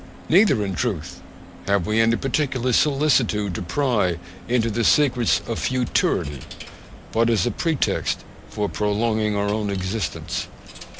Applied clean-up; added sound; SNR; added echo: none; Coin (dropping); 18 dB; none.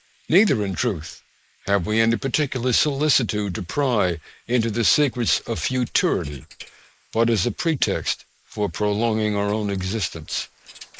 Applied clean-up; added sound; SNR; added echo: neural mask model Resemble Enhance denoiser.